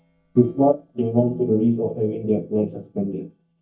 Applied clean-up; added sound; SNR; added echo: neural mask model DeepFilterNet 3.